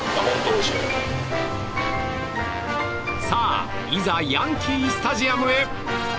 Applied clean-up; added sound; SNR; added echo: none; Mechanisms; 10 dB; none.